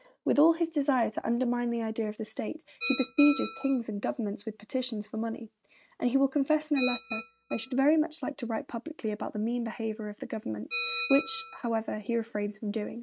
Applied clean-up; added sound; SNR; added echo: neural mask model RNNoise.